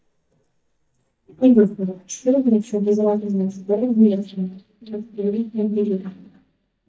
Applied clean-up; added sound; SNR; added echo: neural mask model DeepFilterNet 3.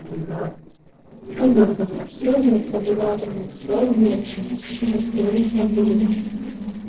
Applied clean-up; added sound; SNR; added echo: neural separator model SepFormer DNS4.